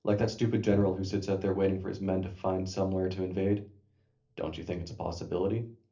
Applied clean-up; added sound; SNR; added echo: neural separator model SepFormer DNS4.